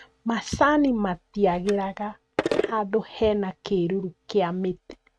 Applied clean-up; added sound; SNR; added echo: neural mask model RNNoise.